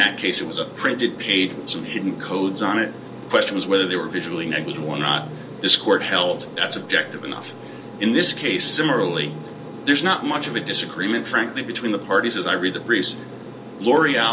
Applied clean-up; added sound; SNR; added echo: none; Aircraft; 14 dB; reverberation time 0.2 s.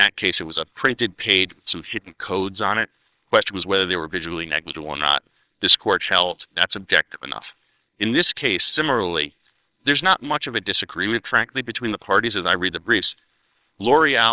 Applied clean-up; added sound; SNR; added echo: neural separator model SepFormer WHAMR!.